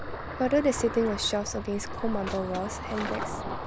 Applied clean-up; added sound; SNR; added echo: none; Ocean; 6 dB; none.